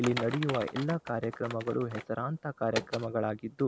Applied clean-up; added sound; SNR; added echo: none; Typing; 10 dB; none.